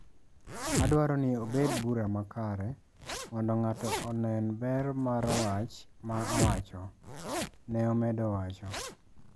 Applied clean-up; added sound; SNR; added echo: none; Zipper (clothing); 5 dB; none.